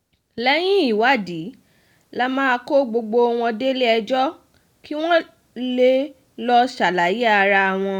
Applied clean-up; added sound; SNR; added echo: none; none; none; none.